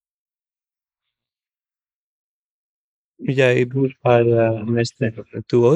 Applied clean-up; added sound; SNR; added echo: neural mask model Resemble Enhance denoiser.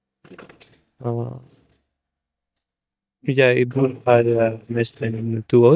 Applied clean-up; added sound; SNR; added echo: neural mask model DeepFilterNet 3.